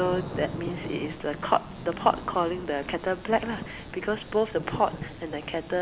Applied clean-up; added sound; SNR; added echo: none; Thunder / Rain; 9 dB; none.